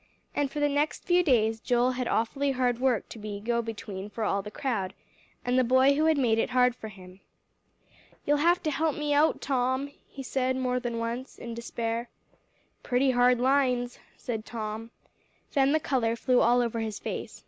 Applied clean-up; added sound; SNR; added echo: none; none; none; none.